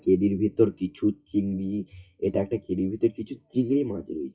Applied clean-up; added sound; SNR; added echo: classical method WPE with log-MMSE.